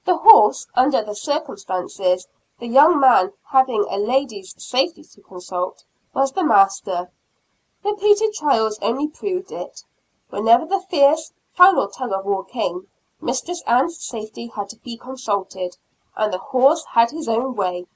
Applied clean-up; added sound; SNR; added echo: none; none; none; none.